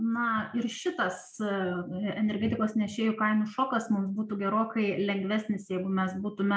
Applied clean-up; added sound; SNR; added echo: none; none; none; none.